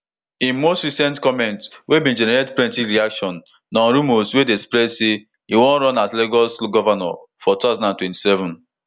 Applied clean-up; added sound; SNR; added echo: none; none; none; none.